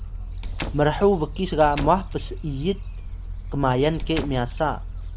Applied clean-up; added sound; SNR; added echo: none; Squeak / Slam / Wood + Gull, seagull; 7 dB; none.